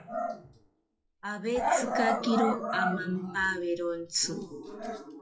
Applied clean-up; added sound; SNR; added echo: classical method WPE with log-MMSE.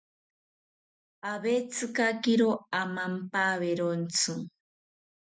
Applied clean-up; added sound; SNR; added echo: none; none; none; none.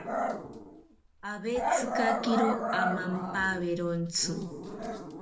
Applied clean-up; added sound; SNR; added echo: none; Growling; 1 dB; reverberation time 0.3 s.